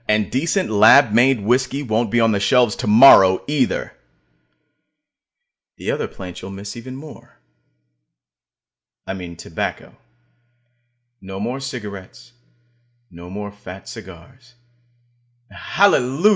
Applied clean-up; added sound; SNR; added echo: none; none; none; none.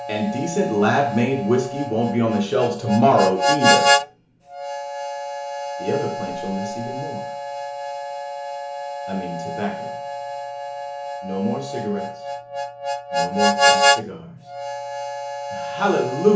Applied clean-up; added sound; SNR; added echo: none; Harmonica; 0 dB; reverberation time 0.8 s.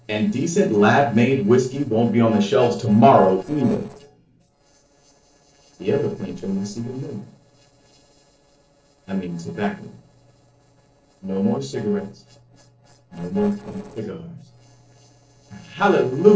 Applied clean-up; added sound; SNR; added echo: neural separator model SepFormer DNS4.